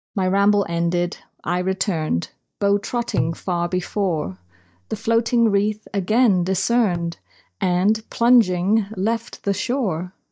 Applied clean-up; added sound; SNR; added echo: neural mask model DeepFilterNet 3.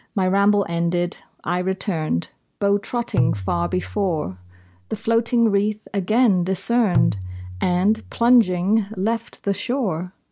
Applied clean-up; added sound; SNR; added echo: none; Tabla; 7 dB; none.